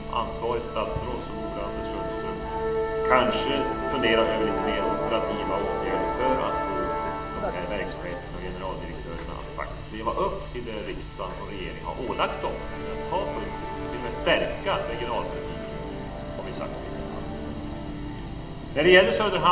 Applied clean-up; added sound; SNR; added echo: none; Musical instrument; 4 dB; reverberation time 0.9 s.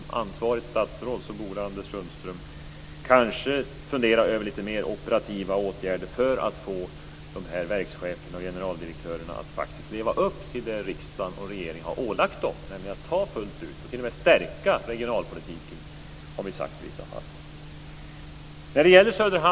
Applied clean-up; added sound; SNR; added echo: none; none; none; none.